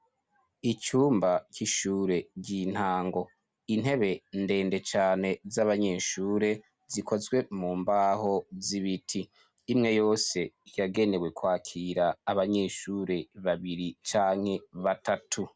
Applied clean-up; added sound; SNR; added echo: none; none; none; none.